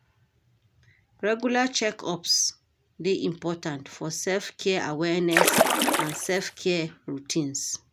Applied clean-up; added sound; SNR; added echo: none; Splash, splatter; -5 dB; none.